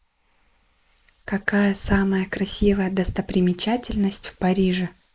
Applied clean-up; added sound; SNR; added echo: neural mask model Resemble Enhance denoiser.